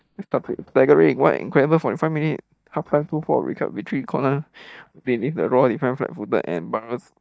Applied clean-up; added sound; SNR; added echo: neural mask model DeepFilterNet 3.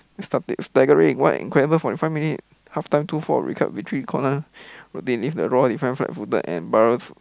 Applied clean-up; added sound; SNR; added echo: none; none; none; none.